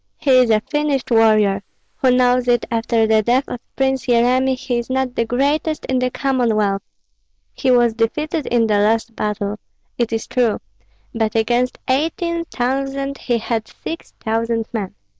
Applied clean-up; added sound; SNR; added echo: neural mask model Resemble Enhance denoiser.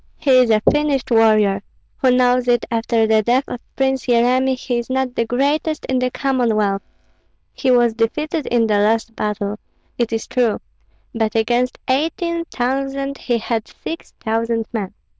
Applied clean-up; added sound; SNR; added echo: neural diffusion model UNIVERSE++.